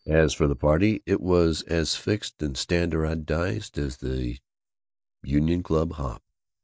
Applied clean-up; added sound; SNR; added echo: neural mask model DeepFilterNet 3.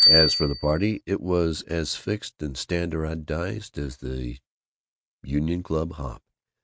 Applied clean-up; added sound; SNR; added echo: neural mask model RNNoise.